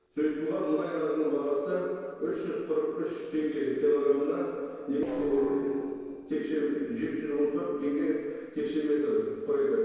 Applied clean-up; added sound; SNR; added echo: neural separator model SepFormer DNS4.